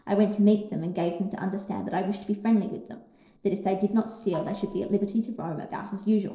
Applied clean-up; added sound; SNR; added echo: neural separator model SepFormer DNS4.